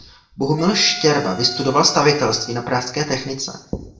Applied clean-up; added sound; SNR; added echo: none; Wind instrument, woodwind instrument; 18 dB; reverberation time 0.6 s.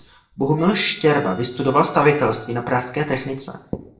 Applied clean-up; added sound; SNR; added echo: neural separator model SepFormer DNS4.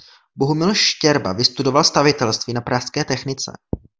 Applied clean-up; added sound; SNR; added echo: none; none; none; none.